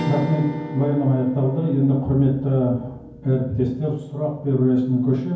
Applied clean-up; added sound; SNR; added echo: none; Strum; 14 dB; reverberation time 0.9 s.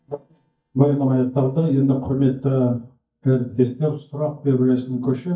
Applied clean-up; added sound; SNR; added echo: neural mask model DeepFilterNet 3.